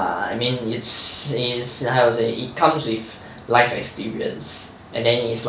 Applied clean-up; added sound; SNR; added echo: none; none; none; none.